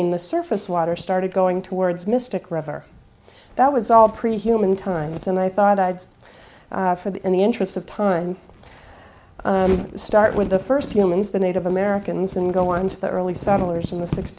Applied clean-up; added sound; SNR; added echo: none; none; none; none.